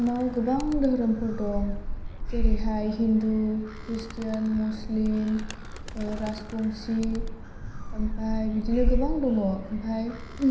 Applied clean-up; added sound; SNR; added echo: none; Animal; 3 dB; reverberation time 0.9 s.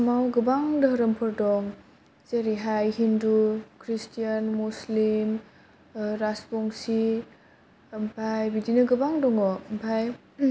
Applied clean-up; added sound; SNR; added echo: none; none; none; none.